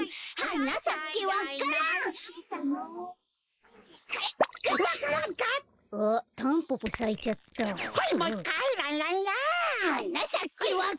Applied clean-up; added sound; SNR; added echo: neural mask model Resemble Enhance denoiser.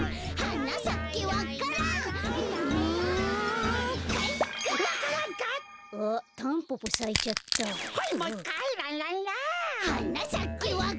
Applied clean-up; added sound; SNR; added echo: none; Crushing; 7 dB; none.